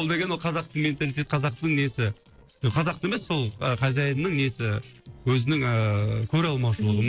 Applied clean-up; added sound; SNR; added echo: neural separator model SepFormer DNS4.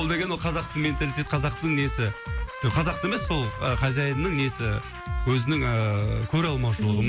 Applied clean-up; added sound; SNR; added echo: none; Trumpet; 14 dB; none.